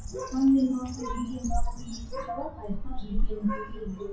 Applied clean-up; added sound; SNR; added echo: classical method WPE with log-MMSE.